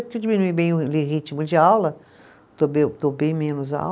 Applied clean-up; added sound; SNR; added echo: none; none; none; none.